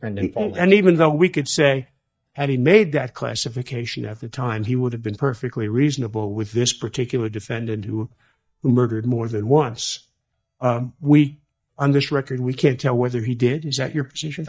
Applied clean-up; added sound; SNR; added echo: neural mask model DeepFilterNet 3.